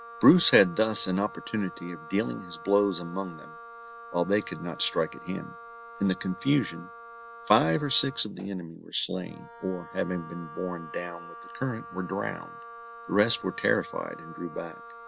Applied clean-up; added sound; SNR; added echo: none; Wind instrument, woodwind instrument; 16 dB; none.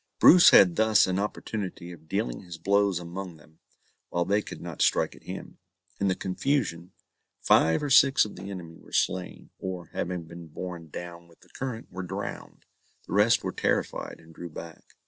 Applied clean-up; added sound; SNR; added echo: none; none; none; none.